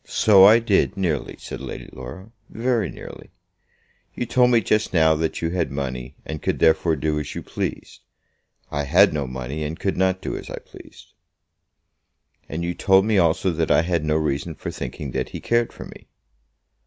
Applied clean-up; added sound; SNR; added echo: none; none; none; none.